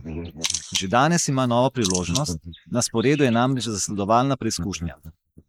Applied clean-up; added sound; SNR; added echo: neural mask model Resemble Enhance denoiser.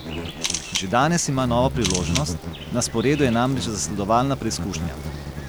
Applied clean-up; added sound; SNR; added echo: none; Camera + Insect; 6 dB; none.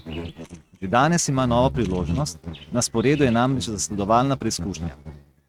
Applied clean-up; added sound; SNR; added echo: neural mask model RNNoise.